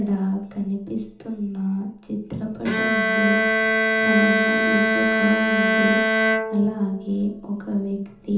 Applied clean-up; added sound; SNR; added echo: none; Bowed string instrument; -2 dB; reverberation time 0.6 s.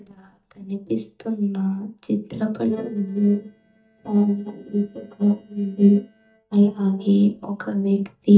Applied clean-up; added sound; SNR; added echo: neural mask model DeepFilterNet 3.